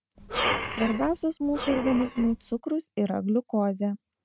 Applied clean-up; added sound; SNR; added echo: neural mask model RNNoise.